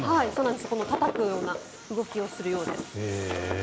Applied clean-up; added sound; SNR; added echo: none; none; none; none.